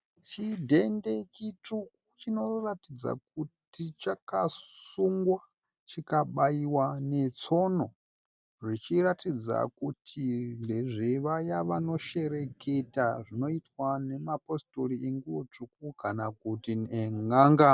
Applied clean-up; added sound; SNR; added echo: none; none; none; none.